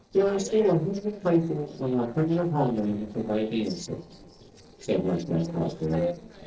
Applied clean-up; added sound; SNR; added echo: neural separator model SepFormer DNS4.